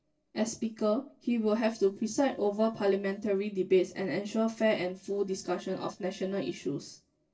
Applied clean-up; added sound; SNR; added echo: neural separator model SepFormer DNS4.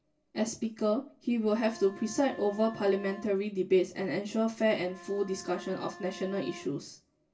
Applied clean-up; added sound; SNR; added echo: none; Bowed string instrument; 19 dB; reverberation time 0.2 s.